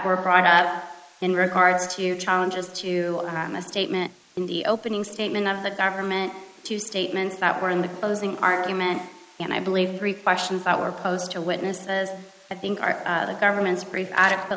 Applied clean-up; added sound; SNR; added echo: neural mask model Resemble Enhance denoiser.